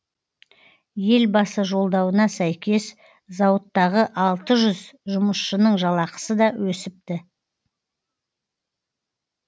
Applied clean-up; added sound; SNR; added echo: none; none; none; none.